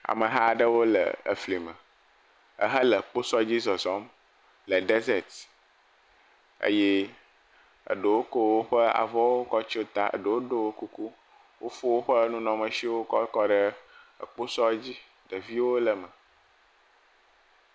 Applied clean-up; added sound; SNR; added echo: none; none; none; none.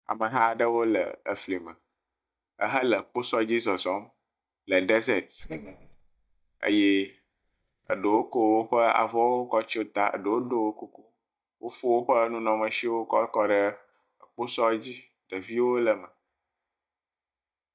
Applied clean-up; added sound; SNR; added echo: neural mask model DeepFilterNet 3.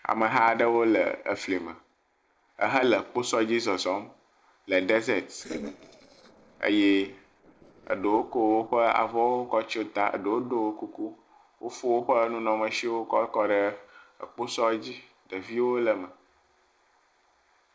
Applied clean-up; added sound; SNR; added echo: neural separator model SepFormer DNS4.